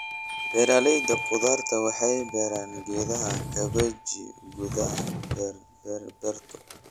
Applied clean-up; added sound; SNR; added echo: none; Bell / Doorbell + Drawer open or close; 6 dB; none.